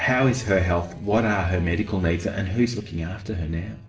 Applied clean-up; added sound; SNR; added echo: neural separator model SepFormer DNS4.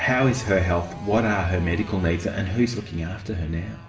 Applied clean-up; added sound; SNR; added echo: none; Motorcycle; 20 dB; reverberation time 0.9 s.